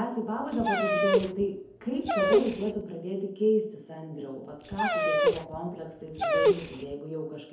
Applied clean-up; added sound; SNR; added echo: none; Dog; -4 dB; reverberation time 2.0 s.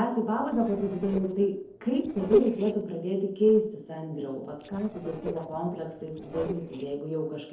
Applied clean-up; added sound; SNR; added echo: neural separator model SepFormer DNS4.